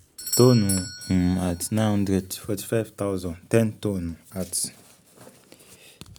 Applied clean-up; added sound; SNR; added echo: none; Doorbell; 14 dB; none.